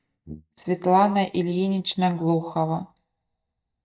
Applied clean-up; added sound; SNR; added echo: neural mask model DeepFilterNet 3.